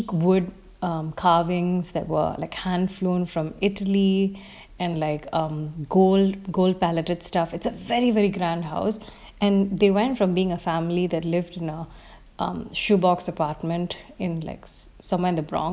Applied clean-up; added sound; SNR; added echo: none; none; none; none.